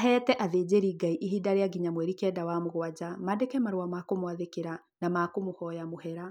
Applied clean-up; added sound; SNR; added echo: none; none; none; none.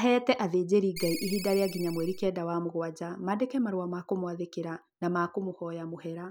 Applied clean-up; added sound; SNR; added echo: none; Ringtone; 10 dB; none.